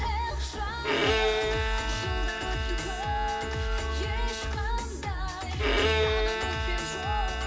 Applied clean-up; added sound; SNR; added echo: none; Bowed string instrument; 1 dB; reverberation time 1.8 s.